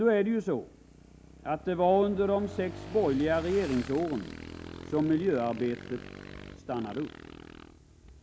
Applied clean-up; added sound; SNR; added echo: none; Motorcycle / Engine; 14 dB; none.